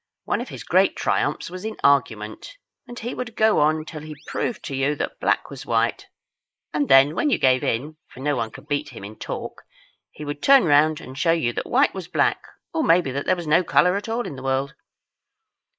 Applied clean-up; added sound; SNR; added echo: neural mask model Resemble Enhance denoiser.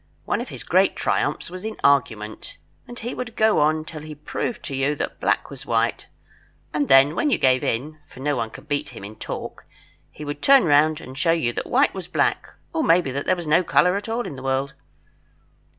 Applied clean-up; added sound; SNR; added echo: none; none; none; none.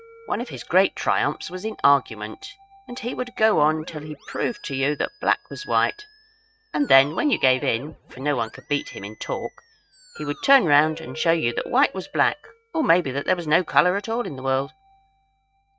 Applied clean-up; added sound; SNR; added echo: neural mask model RNNoise.